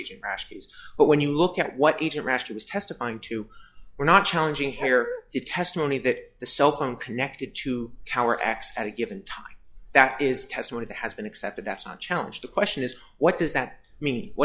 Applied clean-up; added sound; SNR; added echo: classical method log-MMSE.